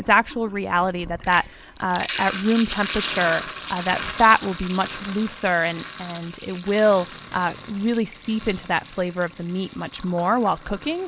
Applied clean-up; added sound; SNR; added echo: none; Sink (filling or washing); 13 dB; none.